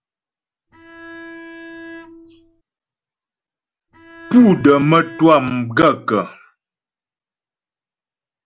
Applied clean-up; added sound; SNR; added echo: none; Bowed string instrument; 18 dB; none.